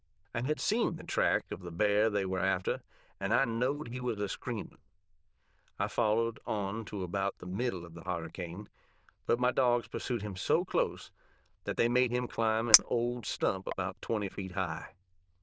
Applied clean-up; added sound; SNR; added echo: neural diffusion model UNIVERSE++.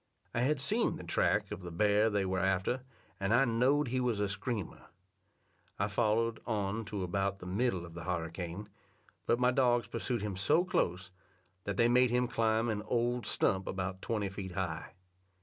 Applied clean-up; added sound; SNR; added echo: none; none; none; none.